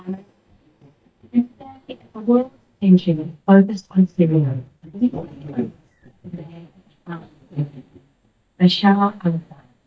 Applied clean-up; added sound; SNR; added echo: neural mask model DeepFilterNet 3.